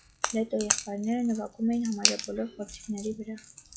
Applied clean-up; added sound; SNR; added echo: classical method log-MMSE.